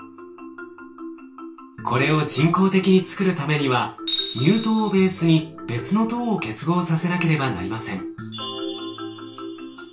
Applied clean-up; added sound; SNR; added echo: none; none; none; reverberation time 0.3 s.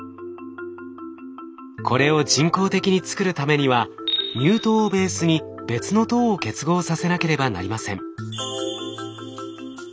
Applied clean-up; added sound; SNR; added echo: none; none; none; none.